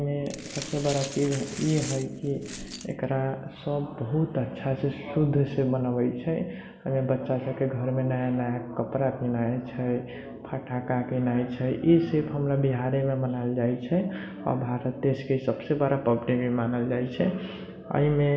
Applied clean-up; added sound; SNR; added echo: none; Glass; 13 dB; reverberation time 0.7 s.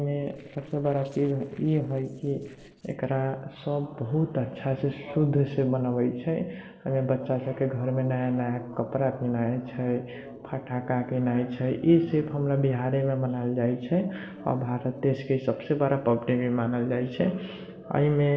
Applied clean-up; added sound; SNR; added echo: neural separator model SepFormer DNS4.